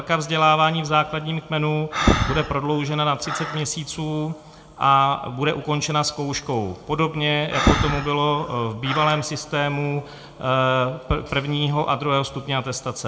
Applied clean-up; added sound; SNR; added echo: none; Breathing; 7 dB; reverberation time 1.4 s.